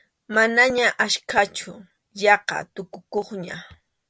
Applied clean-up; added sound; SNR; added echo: none; none; none; none.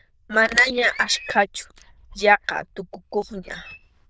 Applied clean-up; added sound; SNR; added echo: neural diffusion model UNIVERSE++.